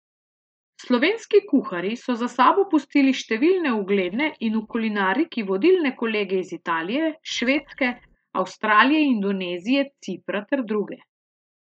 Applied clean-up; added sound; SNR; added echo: neural mask model Resemble Enhance denoiser.